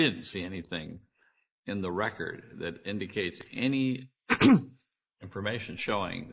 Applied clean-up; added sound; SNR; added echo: neural mask model Resemble Enhance denoiser.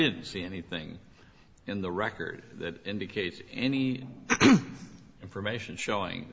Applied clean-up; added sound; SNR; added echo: none; none; none; none.